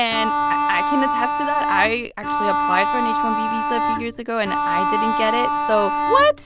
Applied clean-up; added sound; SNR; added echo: none; Bowed string instrument; -2 dB; none.